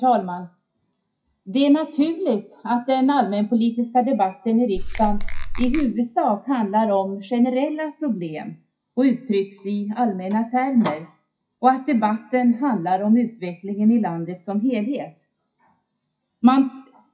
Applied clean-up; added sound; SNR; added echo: classical method WPE with log-MMSE.